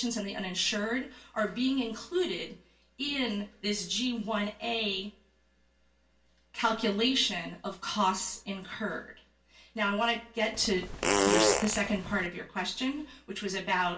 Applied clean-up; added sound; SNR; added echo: none; Fart; -3 dB; reverberation time 0.2 s.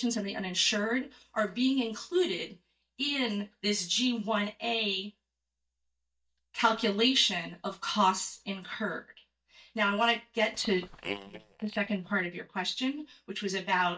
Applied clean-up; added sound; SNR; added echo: neural mask model DeepFilterNet 3.